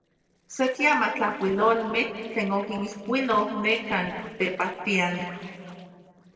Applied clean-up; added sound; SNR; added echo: neural separator model SepFormer DNS4.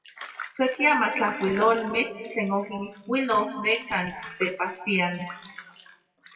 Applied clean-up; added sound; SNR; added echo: classical method WPE with log-MMSE.